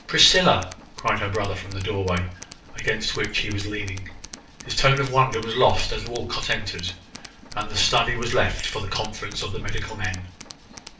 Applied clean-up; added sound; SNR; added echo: none; Tools; 18 dB; reverberation time 0.3 s.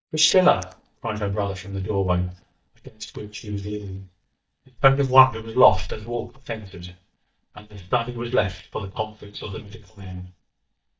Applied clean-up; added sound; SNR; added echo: neural mask model DeepFilterNet 3.